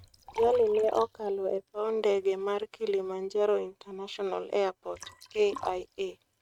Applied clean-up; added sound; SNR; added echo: neural mask model RNNoise.